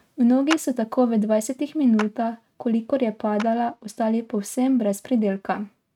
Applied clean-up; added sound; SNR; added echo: neural mask model RNNoise.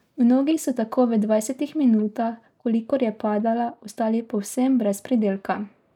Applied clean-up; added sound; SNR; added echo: neural mask model DeepFilterNet 3.